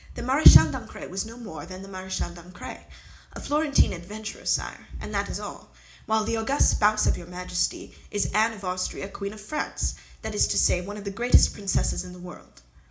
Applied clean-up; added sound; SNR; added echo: none; none; none; reverberation time 0.4 s.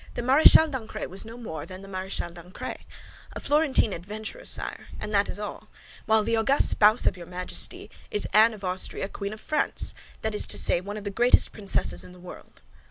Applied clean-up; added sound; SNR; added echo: none; none; none; none.